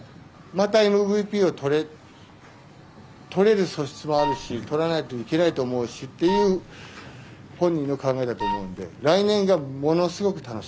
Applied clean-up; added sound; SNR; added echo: none; Wind instrument, woodwind instrument; 6 dB; none.